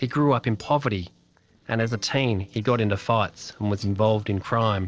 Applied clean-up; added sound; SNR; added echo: neural separator model SepFormer DNS4.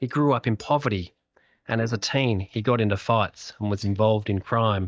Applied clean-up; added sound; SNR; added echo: neural mask model DeepFilterNet 3.